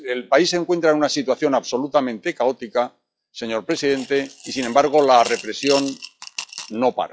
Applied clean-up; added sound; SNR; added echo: classical method log-MMSE.